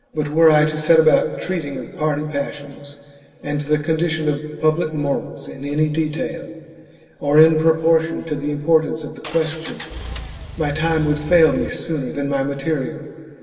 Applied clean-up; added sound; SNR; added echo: none; Engine; 12 dB; reverberation time 2.1 s.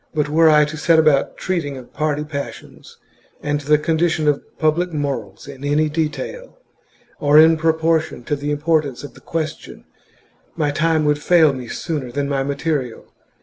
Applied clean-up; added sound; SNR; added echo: none; none; none; none.